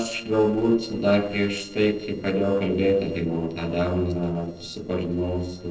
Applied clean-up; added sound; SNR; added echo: neural separator model SepFormer DNS4.